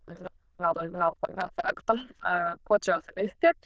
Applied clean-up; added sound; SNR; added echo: neural diffusion model UNIVERSE++.